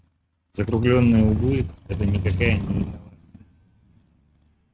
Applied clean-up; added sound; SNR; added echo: neural mask model RNNoise.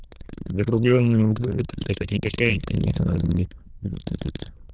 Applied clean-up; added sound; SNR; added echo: neural diffusion model UNIVERSE++.